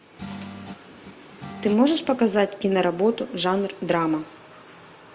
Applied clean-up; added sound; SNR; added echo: none; Guitar; 16 dB; none.